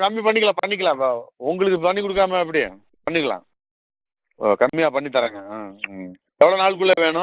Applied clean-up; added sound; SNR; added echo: neural mask model Resemble Enhance denoiser.